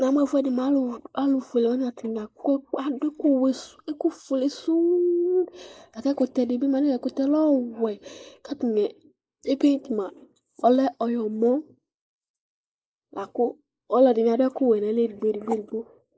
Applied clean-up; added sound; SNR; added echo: neural mask model Resemble Enhance denoiser.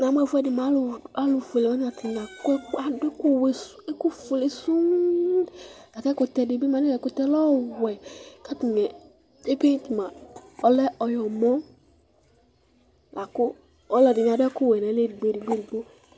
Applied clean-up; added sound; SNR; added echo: none; none; none; none.